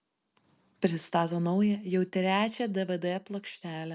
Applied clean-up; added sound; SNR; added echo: none; none; none; none.